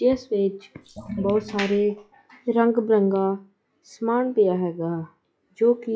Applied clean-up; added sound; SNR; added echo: classical method log-MMSE.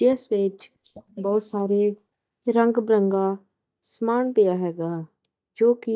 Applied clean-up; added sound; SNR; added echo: neural mask model DeepFilterNet 3.